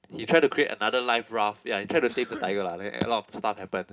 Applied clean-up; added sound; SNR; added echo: none; Cough; 18 dB; reverberation time 0.3 s.